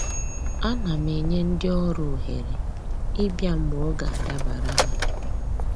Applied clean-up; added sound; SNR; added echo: none; Bird + Mechanisms; -4 dB; none.